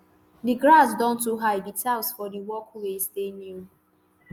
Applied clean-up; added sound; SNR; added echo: none; none; none; none.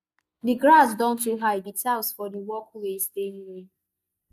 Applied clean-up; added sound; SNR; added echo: neural mask model DeepFilterNet 3.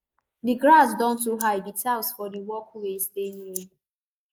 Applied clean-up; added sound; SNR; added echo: neural mask model Resemble Enhance denoiser.